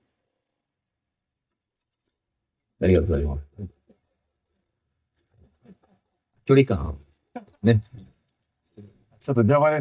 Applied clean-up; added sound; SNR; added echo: neural mask model DeepFilterNet 3.